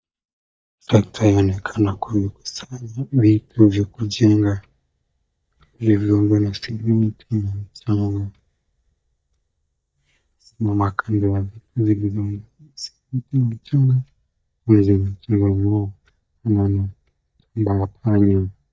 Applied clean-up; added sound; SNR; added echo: neural mask model DeepFilterNet 3.